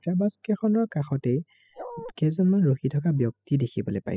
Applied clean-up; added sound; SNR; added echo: classical method spectral subtraction.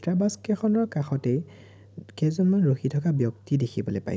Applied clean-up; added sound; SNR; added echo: none; none; none; none.